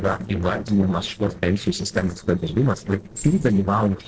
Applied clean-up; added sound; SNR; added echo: neural separator model SepFormer DNS4.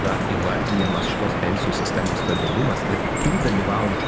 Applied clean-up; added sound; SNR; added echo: none; Drip; -2 dB; none.